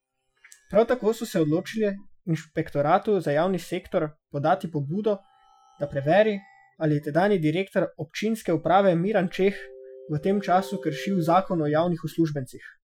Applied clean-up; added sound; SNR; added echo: classical method Wiener filter.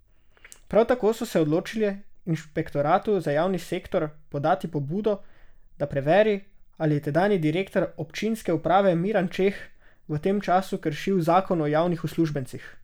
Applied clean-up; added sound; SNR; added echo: none; none; none; none.